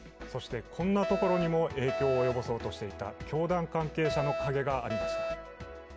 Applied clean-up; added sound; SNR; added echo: none; Alarm; 4 dB; none.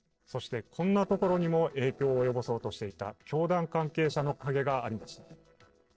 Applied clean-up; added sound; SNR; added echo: neural separator model SepFormer DNS4.